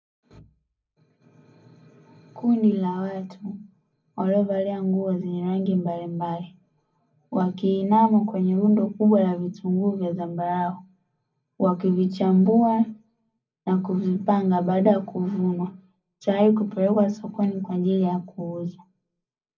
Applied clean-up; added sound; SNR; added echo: none; none; none; reverberation time 0.4 s.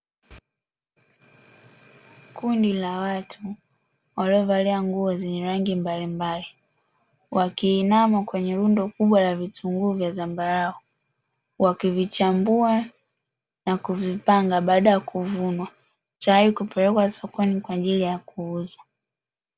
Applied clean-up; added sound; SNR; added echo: none; none; none; none.